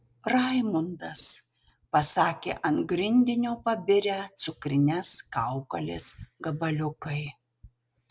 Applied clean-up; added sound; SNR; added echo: none; none; none; none.